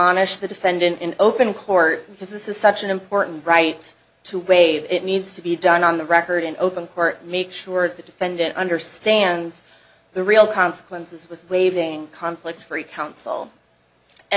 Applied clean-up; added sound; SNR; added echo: none; none; none; none.